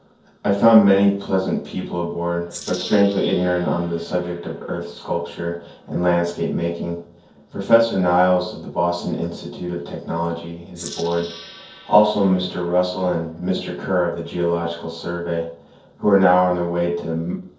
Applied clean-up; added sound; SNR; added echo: neural separator model SepFormer DNS4.